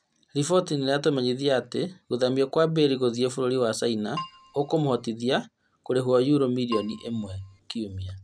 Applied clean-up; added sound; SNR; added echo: none; Keyboard (musical); 14 dB; none.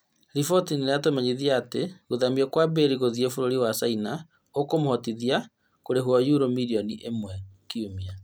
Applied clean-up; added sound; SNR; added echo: none; none; none; none.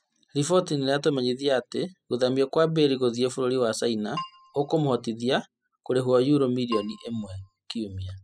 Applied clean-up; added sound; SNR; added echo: classical method spectral subtraction.